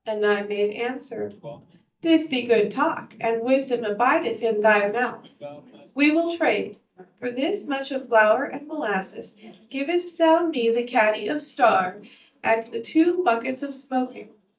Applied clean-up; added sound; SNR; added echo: neural mask model DeepFilterNet 3.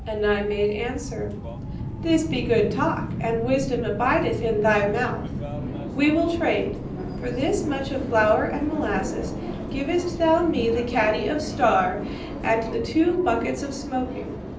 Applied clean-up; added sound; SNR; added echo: none; Subway, metro, underground; 7 dB; reverberation time 0.6 s.